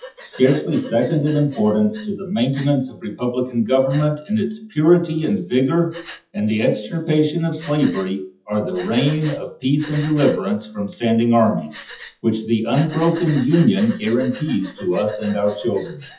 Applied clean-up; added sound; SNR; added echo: classical method WPE with log-MMSE.